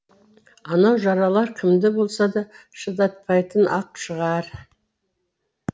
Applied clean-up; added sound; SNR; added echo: none; none; none; none.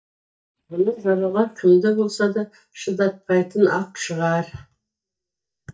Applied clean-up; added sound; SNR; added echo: neural mask model DeepFilterNet 3.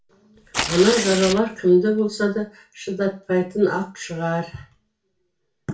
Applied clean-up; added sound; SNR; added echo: none; Tearing; 6 dB; reverberation time 0.3 s.